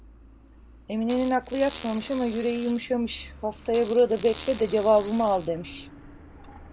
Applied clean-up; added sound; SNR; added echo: none; Fart + Truck; 16 dB; none.